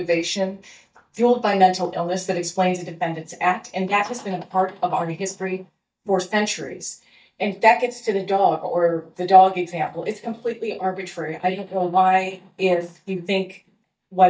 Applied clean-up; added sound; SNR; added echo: neural mask model DeepFilterNet 3.